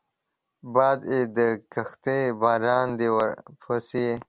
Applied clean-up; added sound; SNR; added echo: none; none; none; none.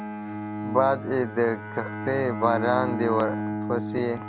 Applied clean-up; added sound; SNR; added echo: none; Bowed string instrument; 5 dB; none.